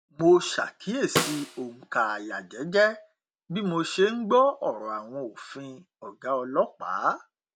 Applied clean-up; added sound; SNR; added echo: none; Snare drum; 6 dB; none.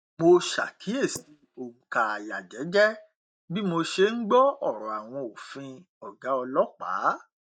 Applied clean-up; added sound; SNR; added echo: neural mask model DeepFilterNet 3.